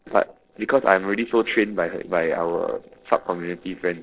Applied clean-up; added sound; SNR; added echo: neural separator model SepFormer DNS4.